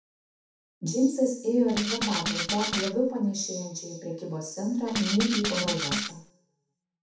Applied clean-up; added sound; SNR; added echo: none; Rattle (instrument); 1 dB; reverberation time 0.7 s.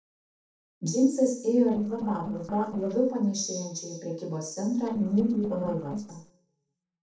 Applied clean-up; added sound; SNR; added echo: neural separator model SepFormer DNS4.